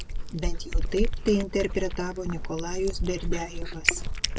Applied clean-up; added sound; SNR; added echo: none; Cat; -2 dB; none.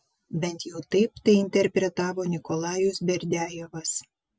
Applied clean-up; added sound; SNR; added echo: none; none; none; none.